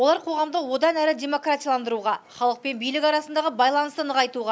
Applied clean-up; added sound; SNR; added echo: none; none; none; none.